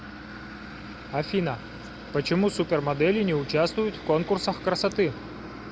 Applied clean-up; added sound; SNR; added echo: none; none; none; none.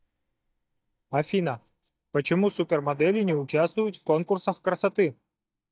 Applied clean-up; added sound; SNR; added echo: neural mask model DeepFilterNet 3.